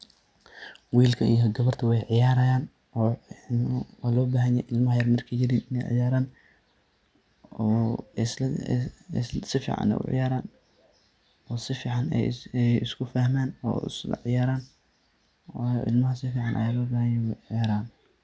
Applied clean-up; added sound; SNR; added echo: none; none; none; none.